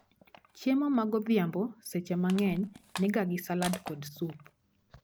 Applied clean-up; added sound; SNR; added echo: none; Crushing; 17 dB; none.